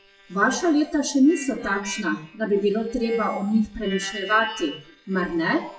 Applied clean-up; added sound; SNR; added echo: classical method WPE with log-MMSE.